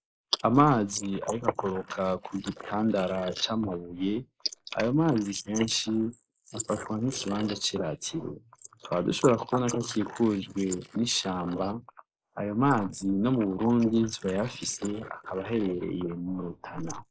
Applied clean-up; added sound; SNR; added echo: neural mask model Resemble Enhance denoiser.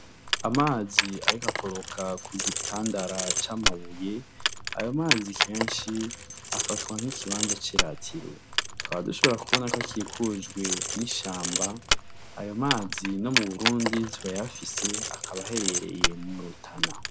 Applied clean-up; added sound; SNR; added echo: none; Keys jangling; -2 dB; none.